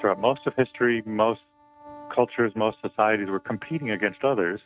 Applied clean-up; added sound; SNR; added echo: neural mask model RNNoise.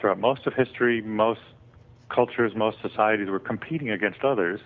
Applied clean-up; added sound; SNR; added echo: none; none; none; none.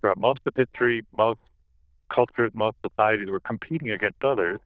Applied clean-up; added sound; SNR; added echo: neural diffusion model UNIVERSE++.